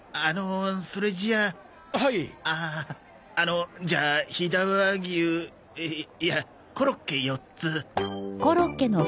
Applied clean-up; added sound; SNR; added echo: none; none; none; none.